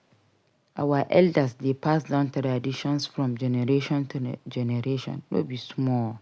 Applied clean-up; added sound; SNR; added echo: none; none; none; none.